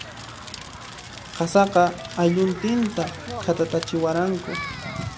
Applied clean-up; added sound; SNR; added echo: none; Crackle; 11 dB; none.